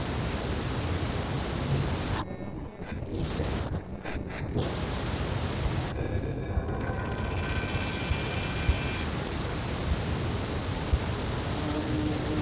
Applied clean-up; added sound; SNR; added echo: neural separator model SepFormer DNS4.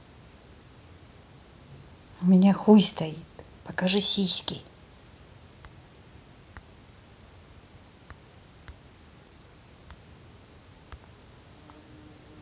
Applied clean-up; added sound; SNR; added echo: none; none; none; none.